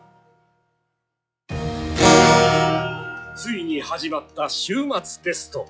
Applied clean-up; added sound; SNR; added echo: classical method log-MMSE.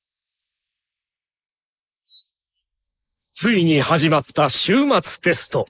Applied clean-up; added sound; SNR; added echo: neural mask model Resemble Enhance denoiser.